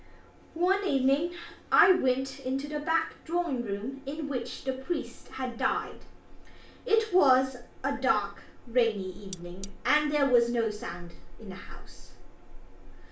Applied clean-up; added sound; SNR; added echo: none; Cutlery, silverware; 18 dB; reverberation time 0.4 s.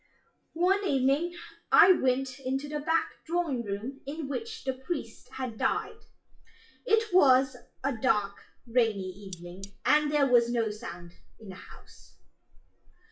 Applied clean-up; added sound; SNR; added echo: classical method WPE with log-MMSE.